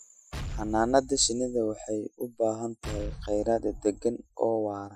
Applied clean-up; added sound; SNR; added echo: classical method Wiener filter.